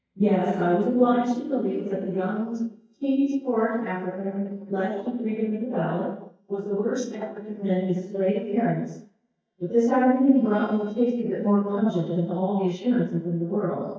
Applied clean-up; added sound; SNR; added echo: neural mask model DeepFilterNet 3.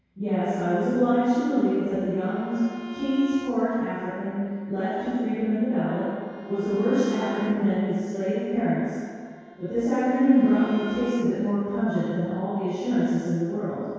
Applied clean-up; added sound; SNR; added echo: none; Bowed string instrument; 19 dB; reverberation time 2.0 s.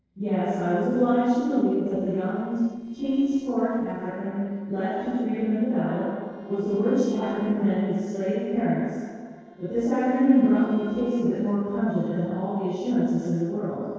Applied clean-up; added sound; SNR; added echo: neural separator model SepFormer DNS4.